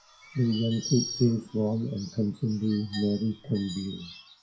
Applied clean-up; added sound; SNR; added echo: classical method WPE with log-MMSE.